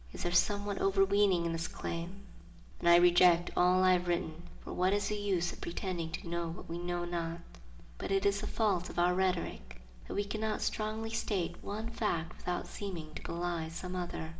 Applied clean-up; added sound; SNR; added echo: none; none; none; reverberation time 1.3 s.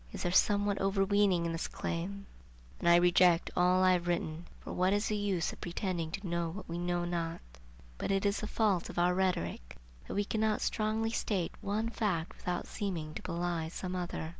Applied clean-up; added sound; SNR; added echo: none; none; none; none.